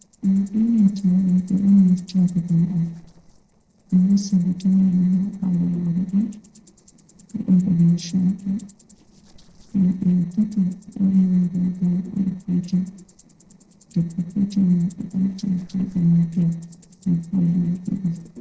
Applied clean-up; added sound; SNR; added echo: neural separator model SepFormer DNS4.